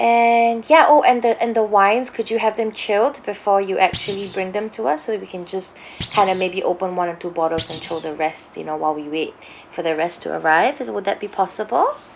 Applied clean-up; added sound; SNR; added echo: none; Thump, thud; 14 dB; none.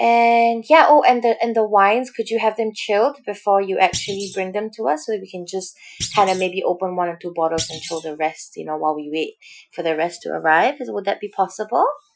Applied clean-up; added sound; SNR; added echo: classical method Wiener filter.